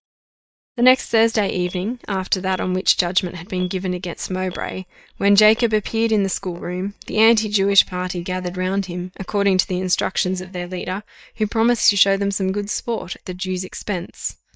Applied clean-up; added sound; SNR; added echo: neural mask model DeepFilterNet 3.